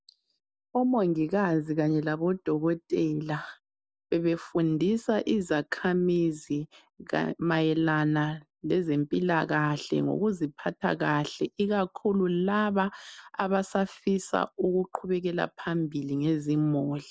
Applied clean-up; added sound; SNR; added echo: none; none; none; none.